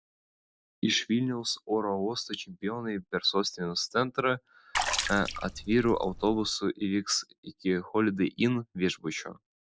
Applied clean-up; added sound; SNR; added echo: none; Water / Splash, splatter; 4 dB; none.